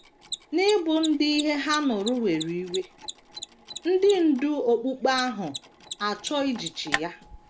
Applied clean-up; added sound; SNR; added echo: none; Mechanisms; 13 dB; none.